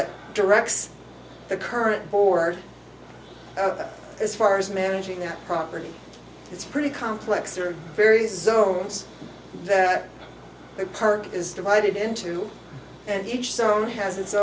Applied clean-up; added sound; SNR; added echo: none; none; none; none.